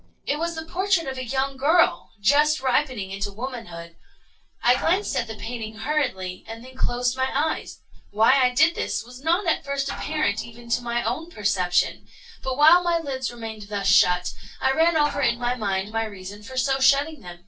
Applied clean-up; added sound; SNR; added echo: neural separator model SepFormer DNS4.